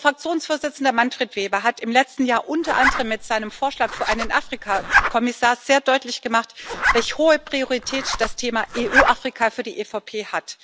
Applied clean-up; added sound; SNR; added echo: none; Zipper (clothing); 2 dB; none.